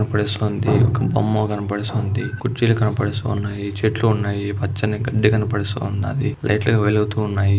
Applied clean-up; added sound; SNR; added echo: none; none; none; none.